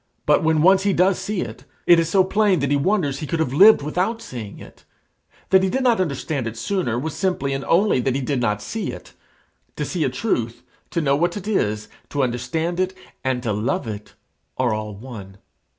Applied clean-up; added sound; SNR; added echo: none; none; none; none.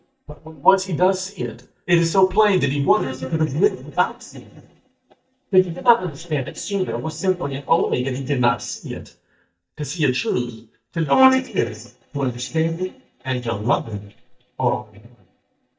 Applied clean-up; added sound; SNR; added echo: neural mask model DeepFilterNet 3.